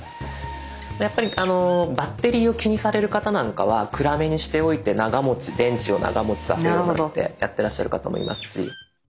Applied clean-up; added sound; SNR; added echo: none; Bird + Mechanisms; 20 dB; none.